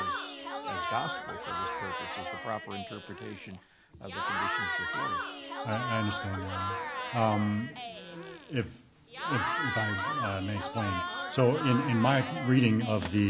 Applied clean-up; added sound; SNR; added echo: none; Crowd / Cheering; 4 dB; none.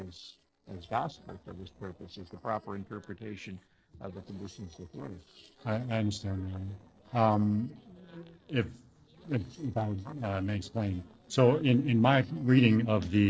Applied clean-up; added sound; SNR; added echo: neural separator model SepFormer DNS4.